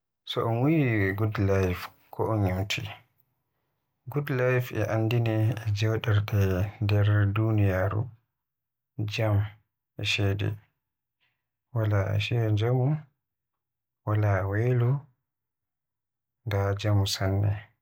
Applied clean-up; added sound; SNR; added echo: none; none; none; none.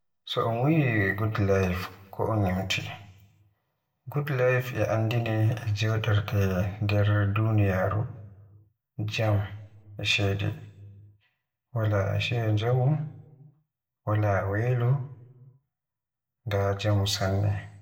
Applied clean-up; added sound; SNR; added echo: none; none; none; reverberation time 0.6 s.